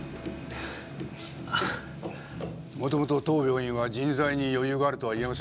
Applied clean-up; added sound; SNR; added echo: none; none; none; none.